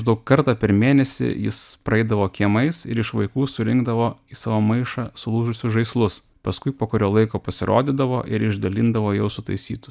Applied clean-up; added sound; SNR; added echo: none; none; none; none.